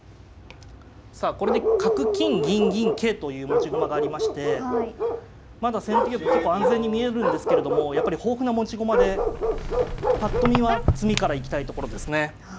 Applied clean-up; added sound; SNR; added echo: none; Squeak + Bark; -1 dB; none.